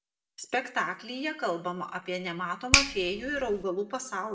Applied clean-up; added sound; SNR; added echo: none; Finger snapping; 2 dB; reverberation time 0.6 s.